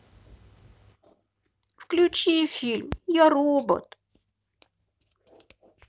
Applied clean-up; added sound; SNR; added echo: none; none; none; none.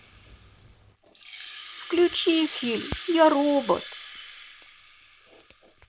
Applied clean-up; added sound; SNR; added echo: none; Rattle (instrument); 11 dB; none.